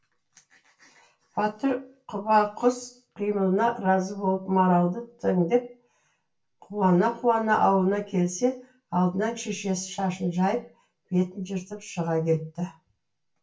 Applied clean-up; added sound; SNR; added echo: none; none; none; reverberation time 0.2 s.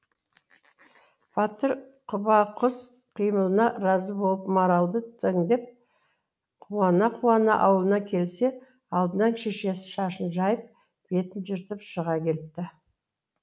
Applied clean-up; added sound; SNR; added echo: none; none; none; none.